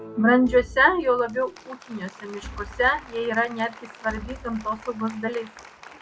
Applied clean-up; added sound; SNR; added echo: none; Applause + Thump, thud; 17 dB; none.